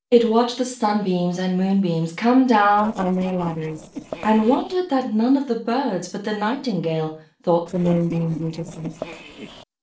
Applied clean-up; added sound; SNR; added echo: neural separator model SepFormer DNS4.